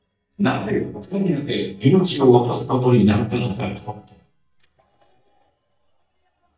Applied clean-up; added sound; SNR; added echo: neural mask model DeepFilterNet 3.